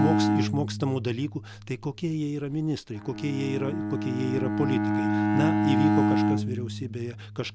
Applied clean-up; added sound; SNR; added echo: none; Bowed string instrument; -3 dB; none.